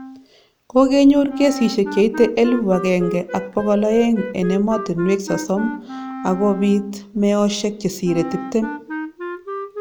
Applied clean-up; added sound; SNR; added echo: none; Wind instrument, woodwind instrument; 12 dB; none.